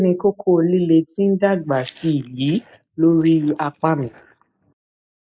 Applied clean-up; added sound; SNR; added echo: neural mask model Resemble Enhance denoiser.